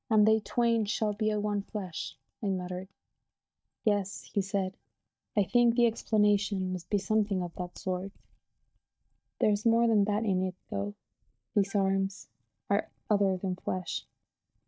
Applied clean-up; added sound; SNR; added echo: neural mask model DeepFilterNet 3.